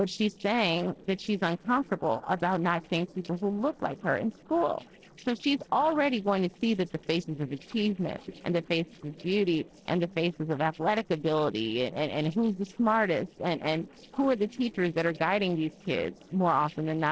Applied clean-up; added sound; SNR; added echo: neural separator model SepFormer DNS4.